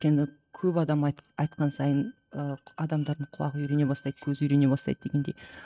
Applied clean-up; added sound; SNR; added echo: neural mask model RNNoise.